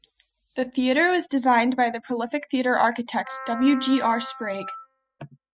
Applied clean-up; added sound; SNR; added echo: classical method spectral subtraction.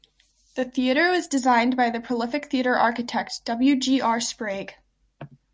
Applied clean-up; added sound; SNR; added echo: none; none; none; none.